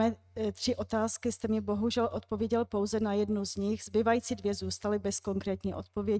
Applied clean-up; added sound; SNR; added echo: neural mask model RNNoise.